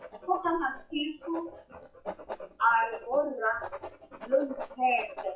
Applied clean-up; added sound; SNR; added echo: classical method WPE with log-MMSE.